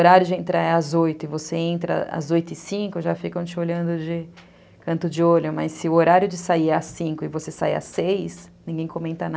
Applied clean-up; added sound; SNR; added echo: none; none; none; none.